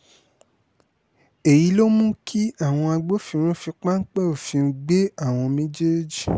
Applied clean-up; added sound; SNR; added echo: none; none; none; none.